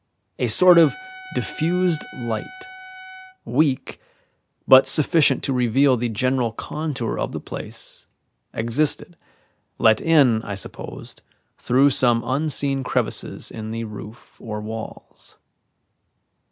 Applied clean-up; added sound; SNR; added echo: none; Trumpet; 16 dB; none.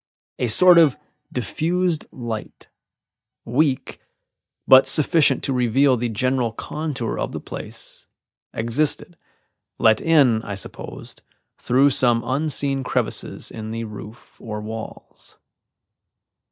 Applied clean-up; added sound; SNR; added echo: neural mask model DeepFilterNet 3.